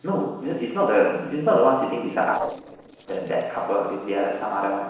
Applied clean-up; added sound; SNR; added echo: neural separator model SepFormer DNS4.